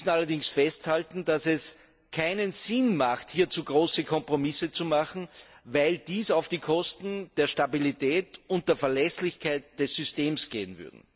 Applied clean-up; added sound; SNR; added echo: none; none; none; none.